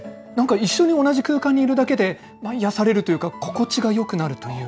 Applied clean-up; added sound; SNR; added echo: none; none; none; none.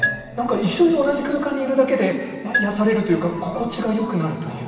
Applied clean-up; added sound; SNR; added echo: none; Marimba, xylophone; 9 dB; reverberation time 2.4 s.